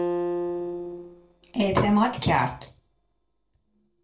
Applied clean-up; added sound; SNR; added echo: neural separator model SepFormer DNS4.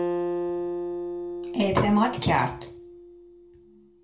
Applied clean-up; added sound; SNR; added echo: none; Acoustic guitar; 4 dB; reverberation time 0.3 s.